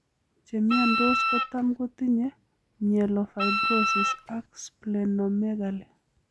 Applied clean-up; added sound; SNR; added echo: none; Wind instrument, woodwind instrument; -1 dB; none.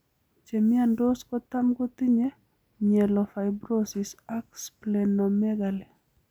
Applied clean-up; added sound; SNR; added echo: none; none; none; none.